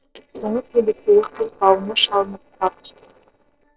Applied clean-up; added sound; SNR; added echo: neural separator model SepFormer DNS4.